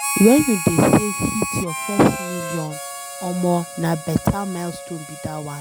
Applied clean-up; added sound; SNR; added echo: none; Harmonica; 9 dB; none.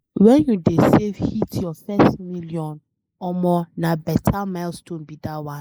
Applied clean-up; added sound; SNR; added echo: neural mask model Resemble Enhance denoiser.